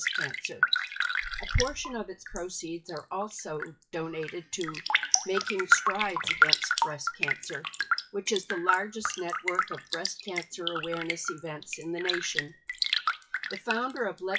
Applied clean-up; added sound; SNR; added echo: classical method WPE with log-MMSE.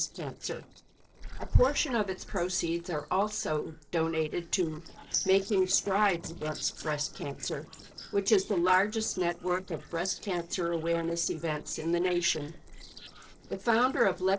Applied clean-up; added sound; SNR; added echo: neural separator model SepFormer DNS4.